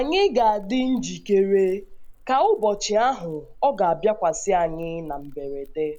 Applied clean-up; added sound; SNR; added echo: none; Crackle; 18 dB; none.